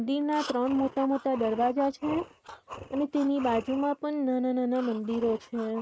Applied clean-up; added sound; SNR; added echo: neural mask model RNNoise.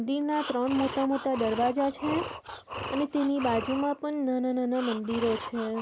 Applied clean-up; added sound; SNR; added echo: none; Breathing; 10 dB; none.